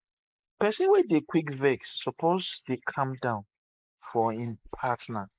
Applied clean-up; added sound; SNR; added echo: neural mask model Resemble Enhance denoiser.